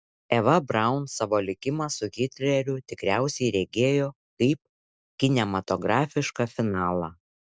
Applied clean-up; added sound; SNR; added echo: none; none; none; none.